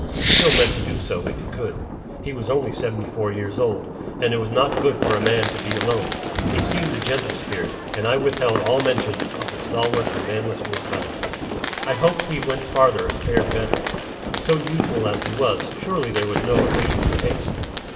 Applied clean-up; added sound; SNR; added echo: none; Fireworks; 1 dB; reverberation time 1.2 s.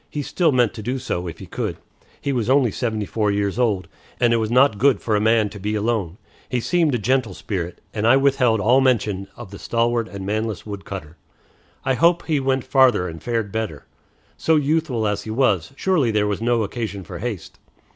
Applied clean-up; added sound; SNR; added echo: none; none; none; none.